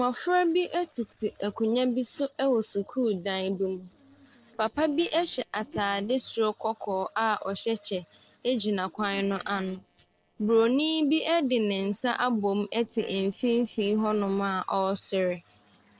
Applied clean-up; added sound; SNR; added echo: neural separator model SepFormer DNS4.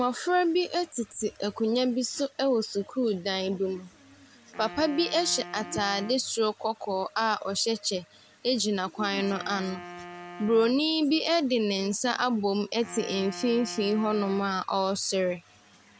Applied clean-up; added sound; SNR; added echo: none; Wind instrument, woodwind instrument; 17 dB; none.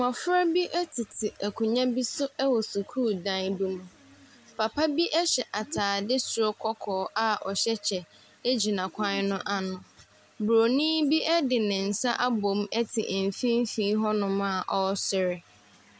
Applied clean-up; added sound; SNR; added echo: none; none; none; none.